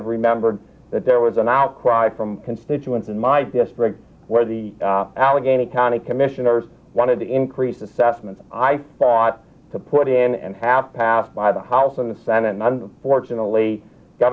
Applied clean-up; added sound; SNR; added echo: none; none; none; none.